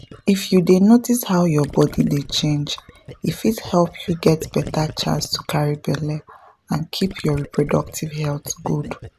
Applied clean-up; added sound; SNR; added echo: none; Gurgling; 18 dB; none.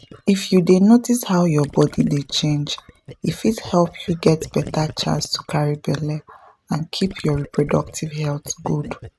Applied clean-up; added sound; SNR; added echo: neural mask model RNNoise.